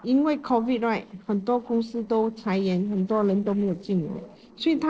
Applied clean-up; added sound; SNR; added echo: neural separator model SepFormer DNS4.